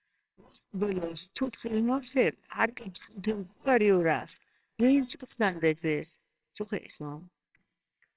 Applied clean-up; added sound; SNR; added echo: neural separator model SepFormer WHAMR!.